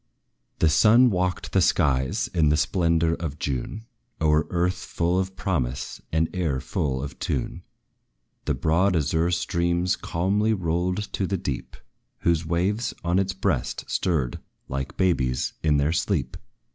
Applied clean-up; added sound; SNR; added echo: none; none; none; none.